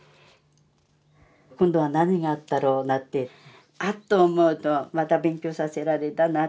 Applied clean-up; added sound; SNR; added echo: none; none; none; none.